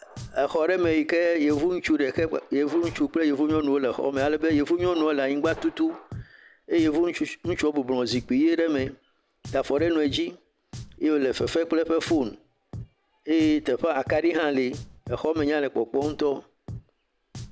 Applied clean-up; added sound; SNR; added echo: none; Drum; 17 dB; none.